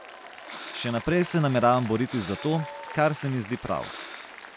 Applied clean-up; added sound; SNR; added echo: none; Applause + Breathing; 14 dB; none.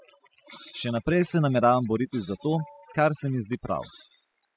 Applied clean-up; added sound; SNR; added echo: classical method spectral subtraction.